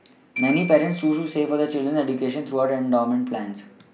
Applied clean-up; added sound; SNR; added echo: none; Glockenspiel; 15 dB; none.